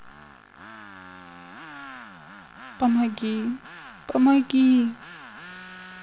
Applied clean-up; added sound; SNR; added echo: none; Tools; 16 dB; none.